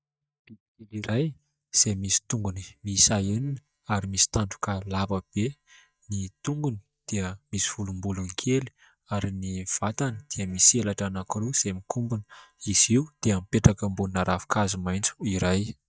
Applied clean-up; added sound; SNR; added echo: neural mask model DeepFilterNet 3.